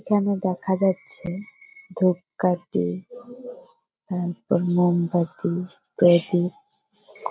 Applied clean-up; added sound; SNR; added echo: none; none; none; none.